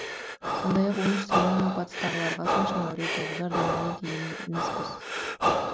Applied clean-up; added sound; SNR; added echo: none; Breathing; -1 dB; none.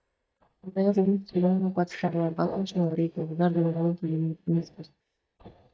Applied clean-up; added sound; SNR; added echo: neural mask model DeepFilterNet 3.